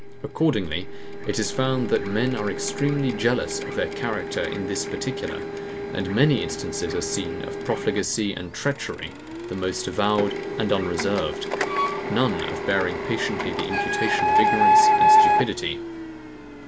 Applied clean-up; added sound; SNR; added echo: none; Printer; -1 dB; none.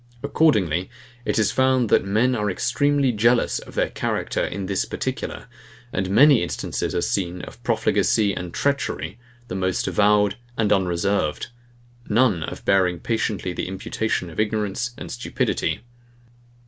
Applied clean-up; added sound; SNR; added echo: none; none; none; none.